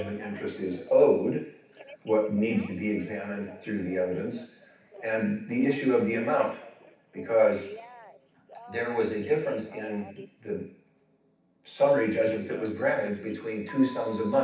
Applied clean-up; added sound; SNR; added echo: none; Telephone; 19 dB; reverberation time 0.7 s.